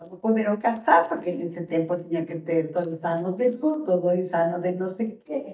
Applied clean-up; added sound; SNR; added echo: neural mask model DeepFilterNet 3.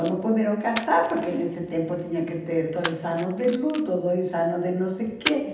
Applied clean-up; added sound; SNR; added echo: none; Splash, splatter; 11 dB; reverberation time 0.8 s.